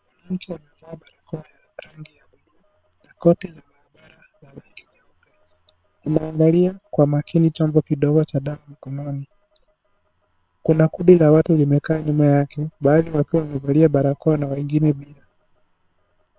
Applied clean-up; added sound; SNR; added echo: neural separator model SepFormer WHAM!.